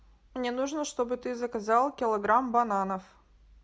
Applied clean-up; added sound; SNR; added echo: none; none; none; none.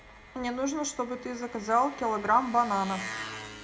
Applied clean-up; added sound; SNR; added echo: none; Engine; 13 dB; reverberation time 0.3 s.